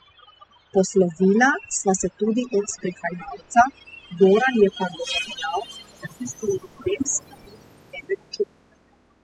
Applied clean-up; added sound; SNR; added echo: classical method spectral subtraction.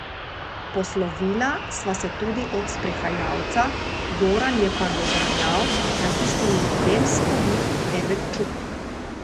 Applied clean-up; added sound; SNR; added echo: none; Fixed-wing aircraft, airplane; -1 dB; none.